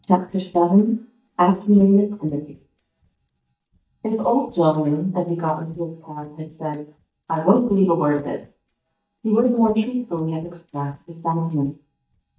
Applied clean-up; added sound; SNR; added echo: neural mask model DeepFilterNet 3.